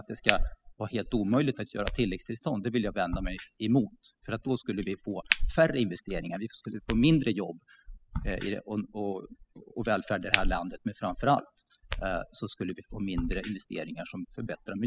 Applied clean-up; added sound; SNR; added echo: classical method spectral subtraction.